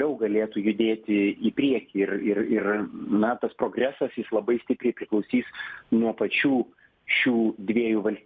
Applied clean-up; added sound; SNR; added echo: none; none; none; none.